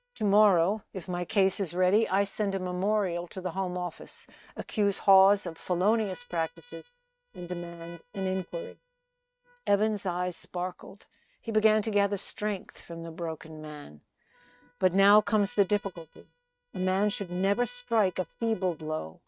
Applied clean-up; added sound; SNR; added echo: neural mask model RNNoise.